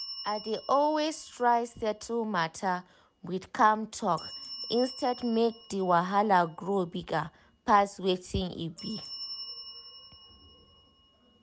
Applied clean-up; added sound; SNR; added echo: none; Bell; 17 dB; none.